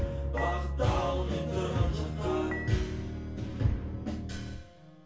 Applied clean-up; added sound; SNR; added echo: none; Dishes, pots, and pans / Chink, clink; 15 dB; reverberation time 0.2 s.